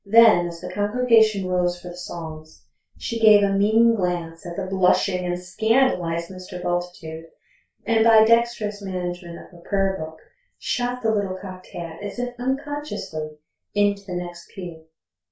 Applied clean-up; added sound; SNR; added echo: none; none; none; reverberation time 0.2 s.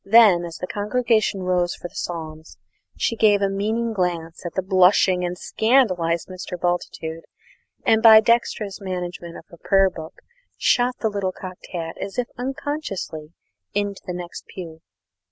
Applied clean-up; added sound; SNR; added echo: none; none; none; none.